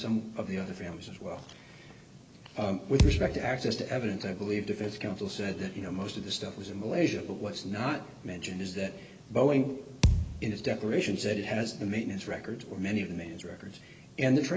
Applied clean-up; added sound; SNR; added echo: none; Thump, thud; -2 dB; none.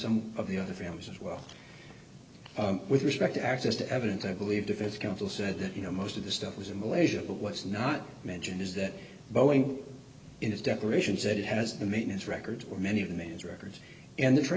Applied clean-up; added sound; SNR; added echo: none; none; none; none.